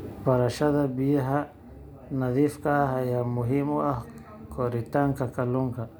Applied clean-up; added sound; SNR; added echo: none; none; none; none.